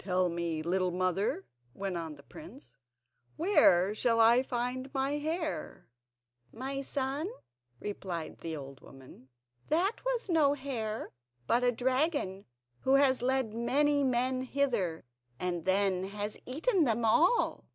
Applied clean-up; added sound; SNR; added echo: none; none; none; none.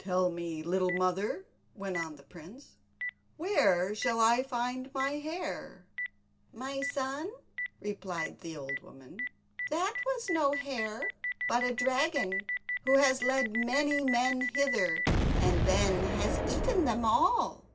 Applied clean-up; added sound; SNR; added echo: none; Boom; 4 dB; reverberation time 0.2 s.